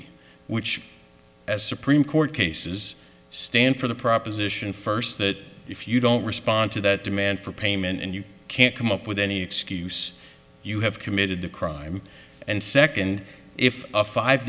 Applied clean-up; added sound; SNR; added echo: none; none; none; none.